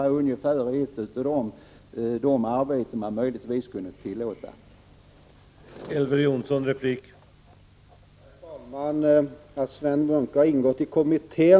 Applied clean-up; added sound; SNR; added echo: none; none; none; none.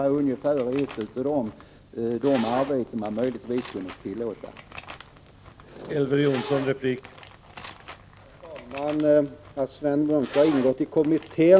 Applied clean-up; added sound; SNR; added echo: none; Zipper (clothing); 17 dB; none.